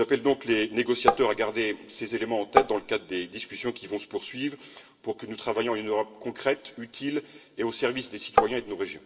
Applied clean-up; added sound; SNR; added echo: none; Tap; -5 dB; reverberation time 1.4 s.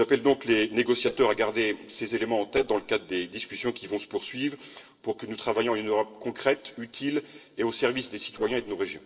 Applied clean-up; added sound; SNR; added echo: neural separator model SepFormer DNS4.